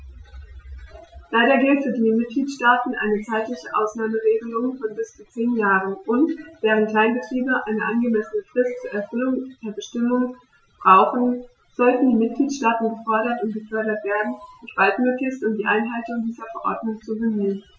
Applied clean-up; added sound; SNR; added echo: classical method Wiener filter.